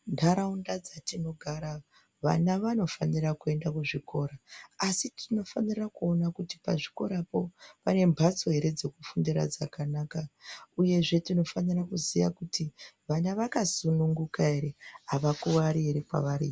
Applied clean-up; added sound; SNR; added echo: none; none; none; none.